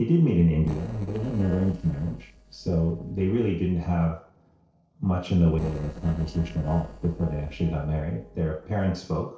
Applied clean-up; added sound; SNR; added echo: neural separator model SepFormer DNS4.